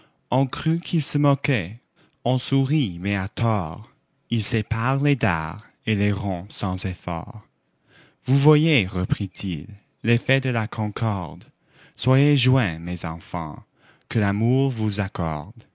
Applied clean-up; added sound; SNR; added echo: none; none; none; none.